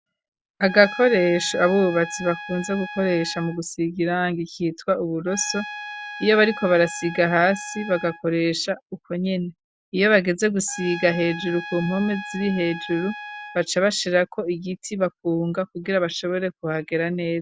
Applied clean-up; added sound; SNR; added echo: none; Trumpet; 13 dB; none.